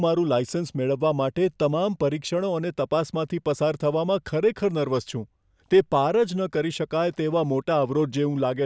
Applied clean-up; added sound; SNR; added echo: none; none; none; none.